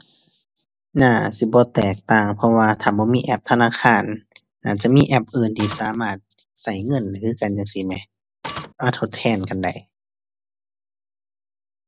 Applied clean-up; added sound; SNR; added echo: none; Printer; 10 dB; none.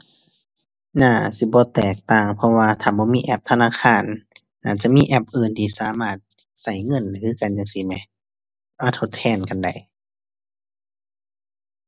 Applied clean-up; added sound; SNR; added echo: none; none; none; none.